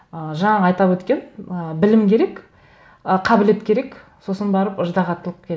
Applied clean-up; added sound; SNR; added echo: none; none; none; none.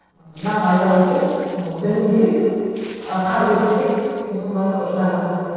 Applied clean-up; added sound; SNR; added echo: neural separator model SepFormer DNS4.